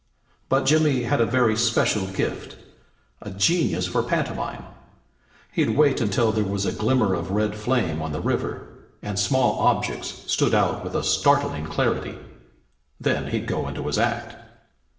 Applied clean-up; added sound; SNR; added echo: none; none; none; reverberation time 1.0 s.